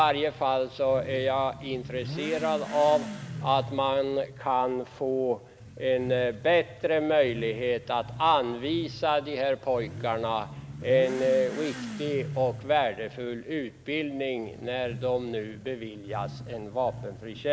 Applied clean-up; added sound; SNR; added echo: none; Motorcycle / Accelerating, revving, vroom; 13 dB; none.